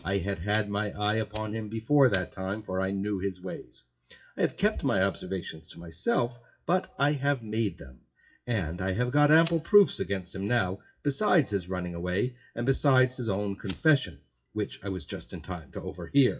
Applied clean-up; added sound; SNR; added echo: classical method WPE with log-MMSE.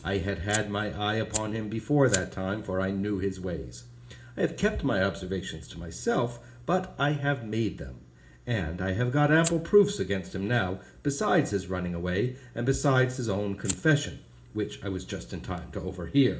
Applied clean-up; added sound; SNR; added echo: none; Fire; 17 dB; reverberation time 0.4 s.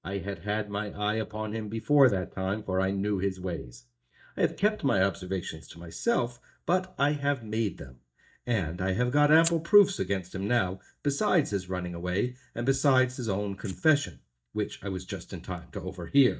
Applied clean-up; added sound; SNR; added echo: neural mask model DeepFilterNet 3.